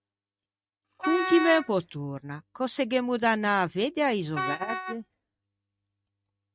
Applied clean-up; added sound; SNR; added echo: neural mask model RNNoise.